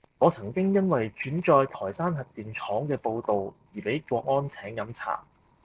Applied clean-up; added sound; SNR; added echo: neural separator model SepFormer DNS4.